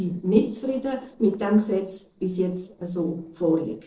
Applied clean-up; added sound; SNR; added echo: neural separator model SepFormer DNS4.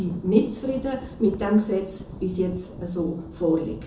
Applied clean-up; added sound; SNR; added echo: none; Thunder / Rain; 14 dB; reverberation time 0.6 s.